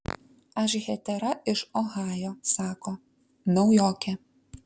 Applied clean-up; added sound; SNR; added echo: none; none; none; none.